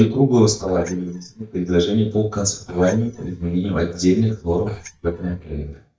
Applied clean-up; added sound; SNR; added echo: neural mask model DeepFilterNet 3.